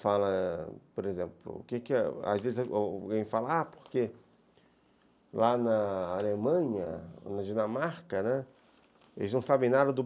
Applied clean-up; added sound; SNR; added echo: none; none; none; none.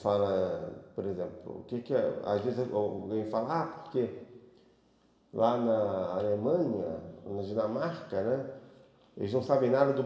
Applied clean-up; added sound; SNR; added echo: none; none; none; reverberation time 1.2 s.